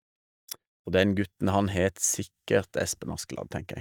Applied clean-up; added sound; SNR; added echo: neural mask model DeepFilterNet 3.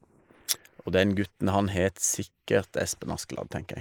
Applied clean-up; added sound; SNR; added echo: neural mask model Resemble Enhance denoiser.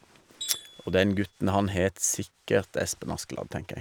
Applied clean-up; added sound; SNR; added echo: none; Tools; 18 dB; none.